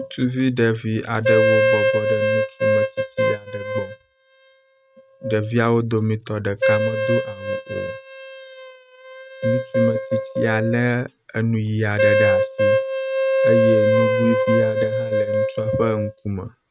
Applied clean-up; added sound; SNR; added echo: neural mask model RNNoise.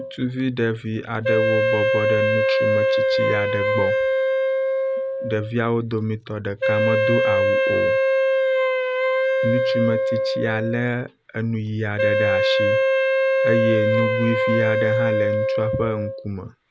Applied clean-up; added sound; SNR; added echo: none; Wind instrument, woodwind instrument; -5 dB; none.